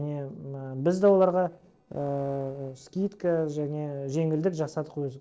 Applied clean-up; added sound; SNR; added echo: neural separator model SepFormer DNS4.